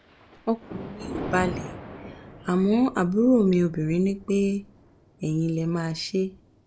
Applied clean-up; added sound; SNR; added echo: none; Thunder; 14 dB; none.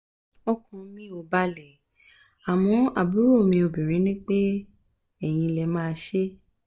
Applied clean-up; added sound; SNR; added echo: none; none; none; none.